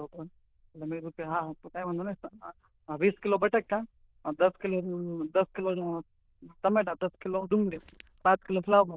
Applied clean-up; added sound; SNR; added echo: neural diffusion model UNIVERSE++.